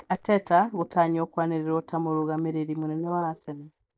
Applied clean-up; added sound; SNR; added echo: neural mask model DeepFilterNet 3.